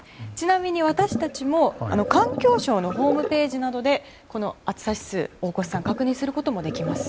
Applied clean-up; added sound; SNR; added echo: none; Sink (filling or washing); 9 dB; none.